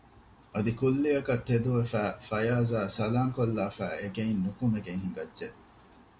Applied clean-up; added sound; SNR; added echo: none; none; none; none.